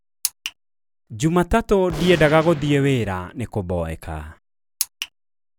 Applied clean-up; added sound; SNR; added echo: none; Gunshot, gunfire; 17 dB; none.